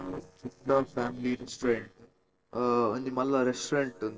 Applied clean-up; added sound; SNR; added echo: neural separator model SepFormer DNS4.